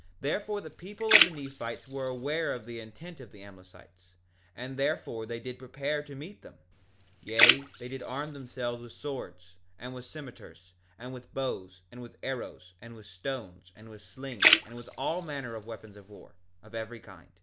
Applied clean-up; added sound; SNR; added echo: none; Splash, splatter; -5 dB; none.